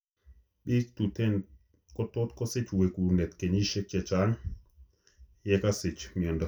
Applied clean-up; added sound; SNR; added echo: none; none; none; reverberation time 0.2 s.